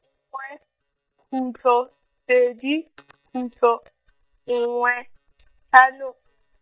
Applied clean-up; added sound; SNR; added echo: neural mask model DeepFilterNet 3.